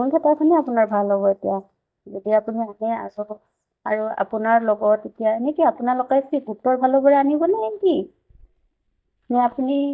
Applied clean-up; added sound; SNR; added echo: neural mask model DeepFilterNet 3.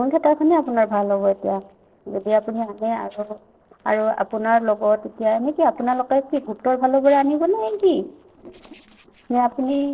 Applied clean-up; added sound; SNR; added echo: neural separator model SepFormer DNS4.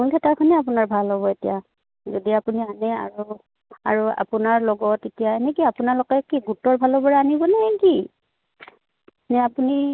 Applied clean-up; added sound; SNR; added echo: none; none; none; none.